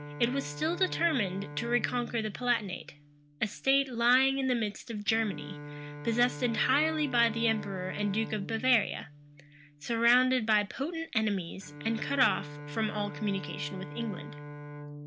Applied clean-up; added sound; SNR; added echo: none; Bowed string instrument; 12 dB; none.